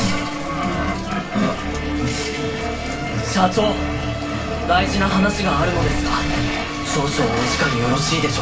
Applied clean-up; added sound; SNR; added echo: none; none; none; reverberation time 0.3 s.